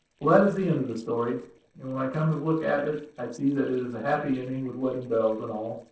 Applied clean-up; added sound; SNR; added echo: neural separator model SepFormer DNS4.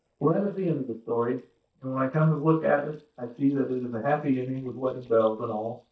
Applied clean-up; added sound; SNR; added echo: neural mask model DeepFilterNet 3.